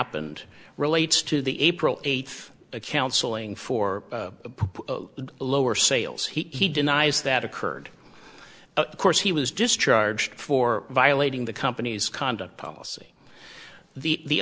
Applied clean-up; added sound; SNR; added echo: none; none; none; none.